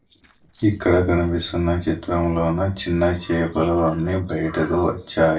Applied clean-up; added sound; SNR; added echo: neural separator model SepFormer DNS4.